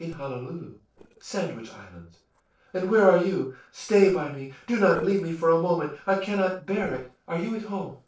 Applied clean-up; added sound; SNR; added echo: neural separator model SepFormer DNS4.